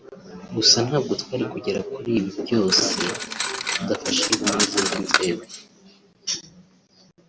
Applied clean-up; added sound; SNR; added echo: none; Cutlery, silverware; 2 dB; none.